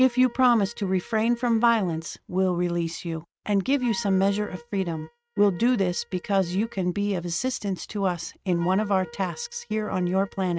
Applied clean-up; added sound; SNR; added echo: neural mask model RNNoise.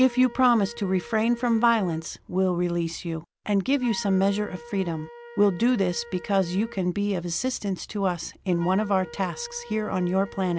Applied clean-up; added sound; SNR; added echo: none; Wind instrument, woodwind instrument; 19 dB; none.